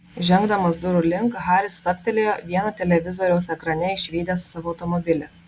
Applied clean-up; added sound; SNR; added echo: none; none; none; none.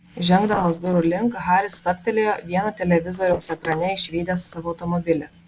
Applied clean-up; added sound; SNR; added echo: neural separator model SepFormer DNS4.